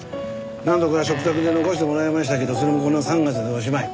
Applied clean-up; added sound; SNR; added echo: none; Fart; 13 dB; none.